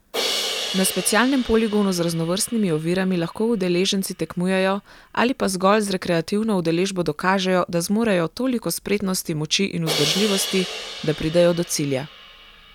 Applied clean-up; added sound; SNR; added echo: none; Crash cymbal; 11 dB; none.